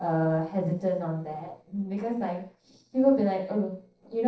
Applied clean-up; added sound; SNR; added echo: neural separator model SepFormer DNS4.